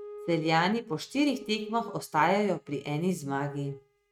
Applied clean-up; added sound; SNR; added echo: neural mask model RNNoise.